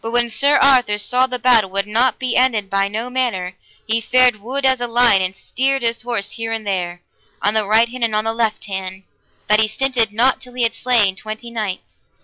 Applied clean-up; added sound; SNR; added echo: none; none; none; none.